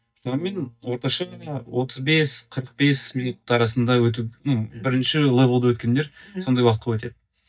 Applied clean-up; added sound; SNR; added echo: neural mask model DeepFilterNet 3.